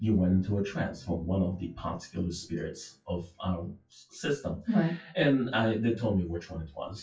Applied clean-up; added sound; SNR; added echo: classical method WPE with log-MMSE.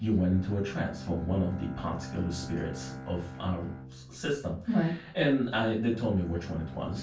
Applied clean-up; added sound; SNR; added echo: none; Bowed string instrument; 12 dB; reverberation time 0.3 s.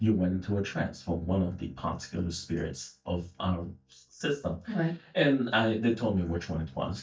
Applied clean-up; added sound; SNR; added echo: neural mask model DeepFilterNet 3.